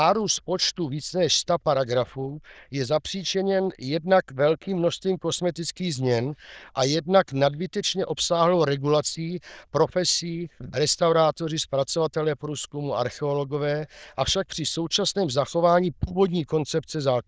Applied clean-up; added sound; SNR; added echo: neural diffusion model UNIVERSE++.